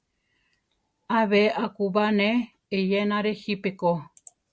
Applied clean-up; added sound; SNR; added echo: none; none; none; none.